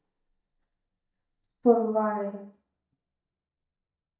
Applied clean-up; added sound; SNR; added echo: neural mask model DeepFilterNet 3.